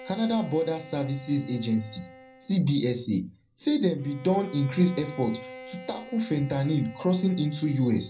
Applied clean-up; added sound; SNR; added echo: none; Bowed string instrument; 18 dB; reverberation time 0.4 s.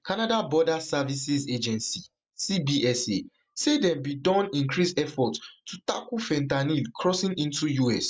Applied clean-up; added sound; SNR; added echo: none; none; none; none.